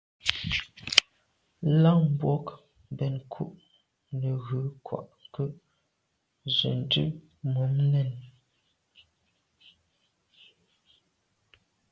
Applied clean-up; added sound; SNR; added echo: none; none; none; none.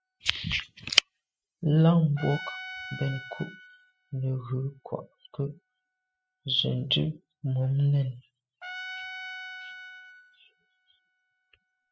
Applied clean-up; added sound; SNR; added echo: classical method spectral subtraction.